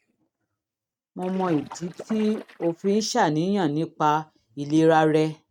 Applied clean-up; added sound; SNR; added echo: neural mask model RNNoise.